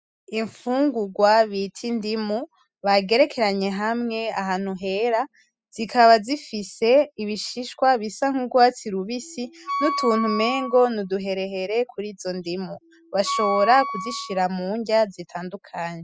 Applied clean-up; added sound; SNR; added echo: classical method spectral subtraction.